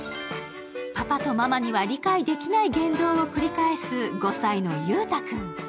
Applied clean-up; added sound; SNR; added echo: none; none; none; none.